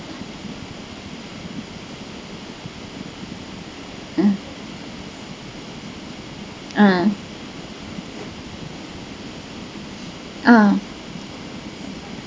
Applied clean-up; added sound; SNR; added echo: none; none; none; none.